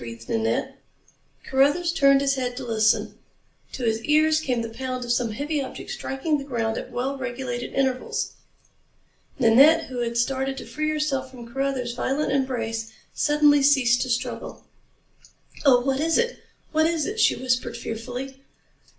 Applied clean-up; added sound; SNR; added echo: none; none; none; reverberation time 0.3 s.